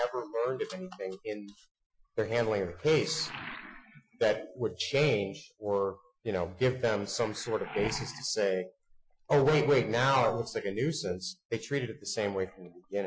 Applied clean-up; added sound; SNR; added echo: classical method Wiener filter.